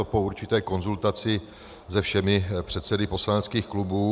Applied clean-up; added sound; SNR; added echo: none; none; none; none.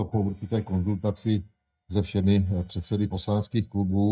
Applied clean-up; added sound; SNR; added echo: neural mask model DeepFilterNet 3.